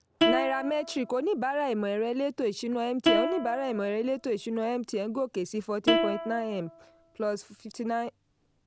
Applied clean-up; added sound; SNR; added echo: none; Plucked string instrument; 3 dB; none.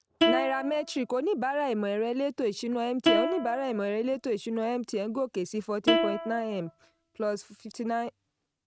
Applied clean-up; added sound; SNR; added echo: neural mask model RNNoise.